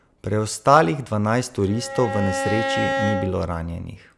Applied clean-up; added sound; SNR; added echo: none; Bowed string instrument; 4 dB; none.